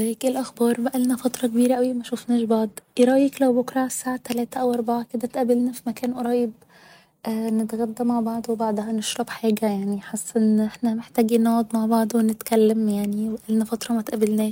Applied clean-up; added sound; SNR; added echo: neural mask model Resemble Enhance denoiser.